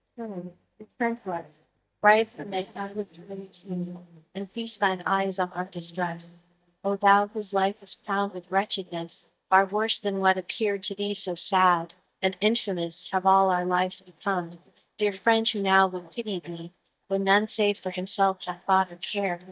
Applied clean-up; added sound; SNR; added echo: neural mask model DeepFilterNet 3.